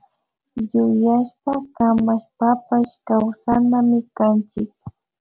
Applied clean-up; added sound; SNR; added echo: none; none; none; none.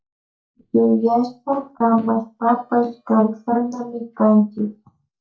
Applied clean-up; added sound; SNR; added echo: neural mask model DeepFilterNet 3.